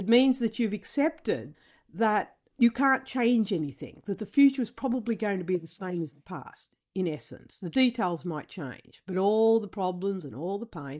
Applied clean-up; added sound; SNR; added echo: neural mask model DeepFilterNet 3.